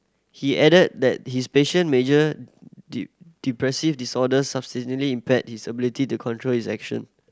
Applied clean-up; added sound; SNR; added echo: none; none; none; none.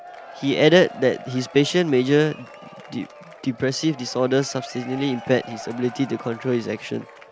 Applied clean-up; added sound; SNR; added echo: none; Applause / Crowd / Cheering; 17 dB; none.